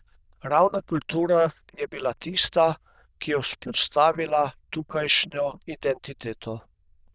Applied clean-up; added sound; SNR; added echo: neural diffusion model UNIVERSE++.